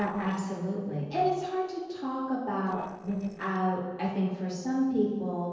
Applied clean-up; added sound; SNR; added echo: neural separator model SepFormer DNS4.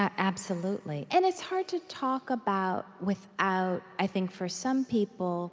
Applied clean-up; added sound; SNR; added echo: none; none; none; none.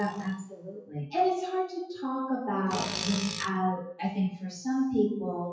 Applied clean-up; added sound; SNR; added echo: classical method WPE with log-MMSE.